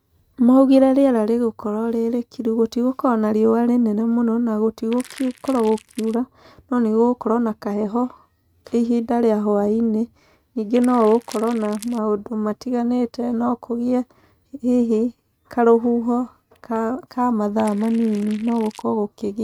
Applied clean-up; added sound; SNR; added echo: neural mask model RNNoise.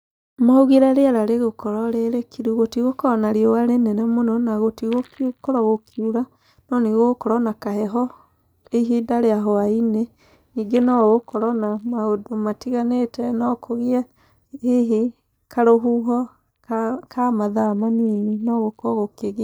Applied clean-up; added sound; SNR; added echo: neural mask model DeepFilterNet 3.